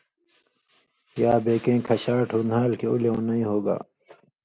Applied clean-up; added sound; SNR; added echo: none; none; none; none.